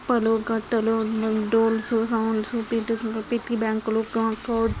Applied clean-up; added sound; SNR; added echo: none; none; none; none.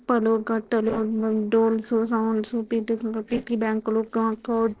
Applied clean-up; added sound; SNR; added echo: neural separator model SepFormer DNS4.